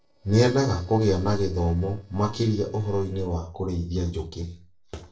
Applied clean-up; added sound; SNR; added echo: neural separator model SepFormer DNS4.